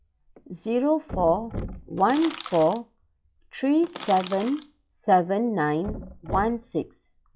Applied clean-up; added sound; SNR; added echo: classical method log-MMSE.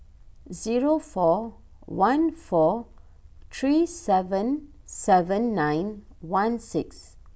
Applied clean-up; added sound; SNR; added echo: none; none; none; none.